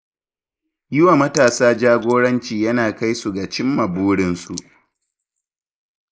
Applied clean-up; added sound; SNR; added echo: neural mask model Resemble Enhance denoiser.